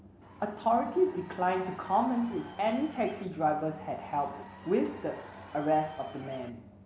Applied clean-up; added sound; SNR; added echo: none; Crowd / Cheering; 18 dB; none.